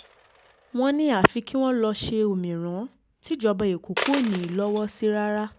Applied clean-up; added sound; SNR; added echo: none; Coin (dropping); 13 dB; none.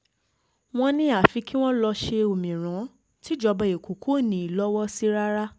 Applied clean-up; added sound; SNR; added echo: none; none; none; none.